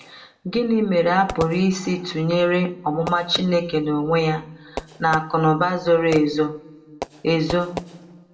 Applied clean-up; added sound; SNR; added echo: none; Fireworks; 16 dB; reverberation time 0.5 s.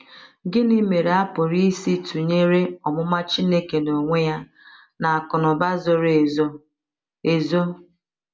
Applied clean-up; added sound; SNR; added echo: none; none; none; none.